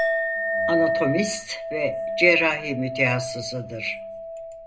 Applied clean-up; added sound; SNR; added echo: none; Chink, clink; 2 dB; reverberation time 0.2 s.